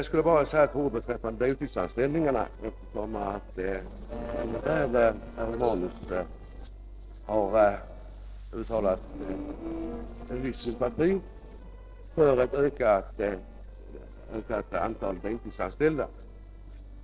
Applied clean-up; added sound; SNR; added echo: neural separator model SepFormer DNS4.